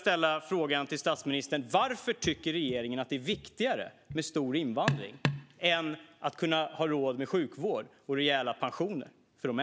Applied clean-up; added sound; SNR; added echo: none; none; none; none.